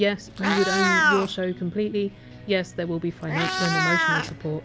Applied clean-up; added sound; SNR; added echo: none; Meow; 1 dB; none.